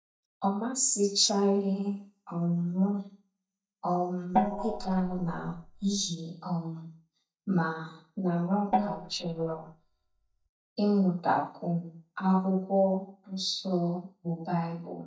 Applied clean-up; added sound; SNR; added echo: neural mask model DeepFilterNet 3.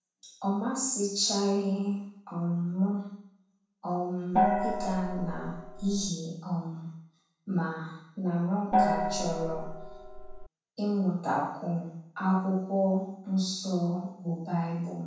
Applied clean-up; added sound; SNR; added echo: none; Gong; -1 dB; reverberation time 0.6 s.